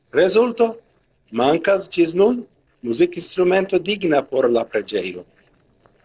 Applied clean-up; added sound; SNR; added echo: neural separator model SepFormer DNS4.